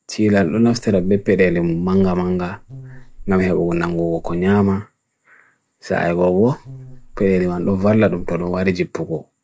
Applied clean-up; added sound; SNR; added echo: none; Buzz; 15 dB; none.